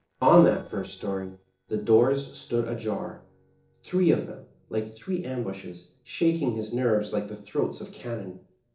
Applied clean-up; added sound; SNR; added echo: neural separator model SepFormer DNS4.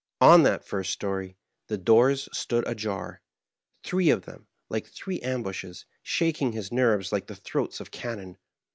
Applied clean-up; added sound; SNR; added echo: none; none; none; none.